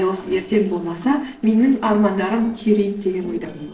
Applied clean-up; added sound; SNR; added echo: neural separator model SepFormer DNS4.